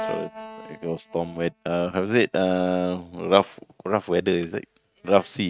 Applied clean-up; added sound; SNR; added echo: neural mask model RNNoise.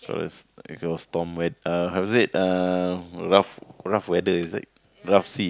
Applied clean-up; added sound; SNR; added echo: none; none; none; none.